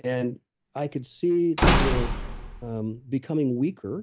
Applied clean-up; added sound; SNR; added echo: none; Slam / Wood; -2 dB; none.